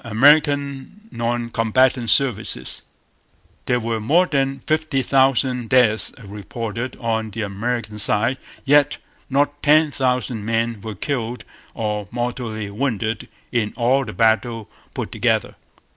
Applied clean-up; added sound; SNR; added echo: none; none; none; none.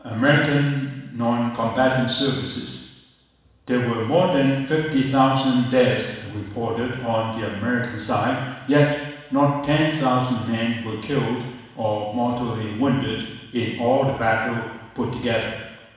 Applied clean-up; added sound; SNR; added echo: none; none; none; reverberation time 1.1 s.